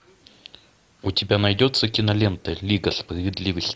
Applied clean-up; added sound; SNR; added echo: none; none; none; none.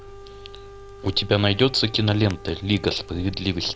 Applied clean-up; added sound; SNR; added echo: none; Wind instrument, woodwind instrument + Crackle; 16 dB; none.